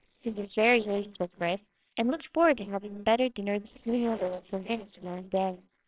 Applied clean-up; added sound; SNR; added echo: neural separator model SepFormer WHAMR!.